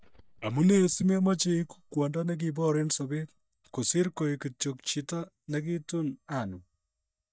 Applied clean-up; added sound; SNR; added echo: neural mask model DeepFilterNet 3.